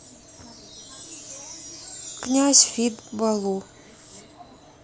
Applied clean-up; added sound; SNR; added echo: none; Chime; 17 dB; none.